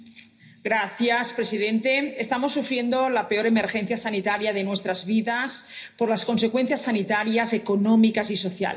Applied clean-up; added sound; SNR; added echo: none; none; none; reverberation time 0.5 s.